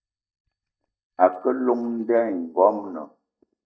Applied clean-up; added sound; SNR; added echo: neural mask model DeepFilterNet 3.